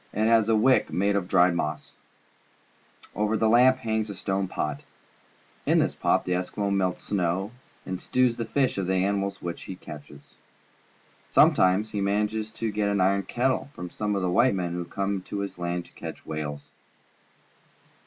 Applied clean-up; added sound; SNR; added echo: none; none; none; none.